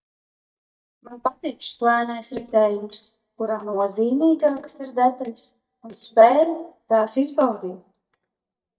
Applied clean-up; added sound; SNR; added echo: neural mask model DeepFilterNet 3.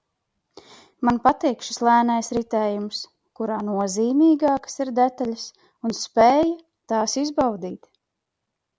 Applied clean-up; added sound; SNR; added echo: none; none; none; none.